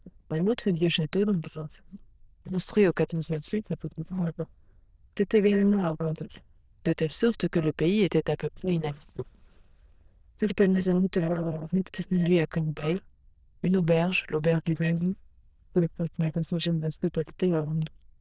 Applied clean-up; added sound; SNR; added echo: neural diffusion model UNIVERSE++.